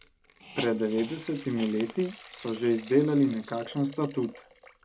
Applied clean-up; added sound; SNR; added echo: none; Hiss; 17 dB; none.